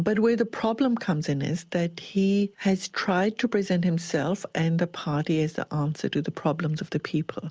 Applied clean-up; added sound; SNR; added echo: none; none; none; none.